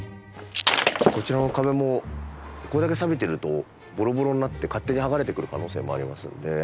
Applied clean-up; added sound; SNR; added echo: none; Shatter; -3 dB; none.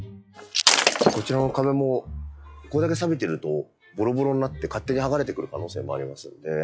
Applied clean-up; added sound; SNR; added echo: classical method log-MMSE.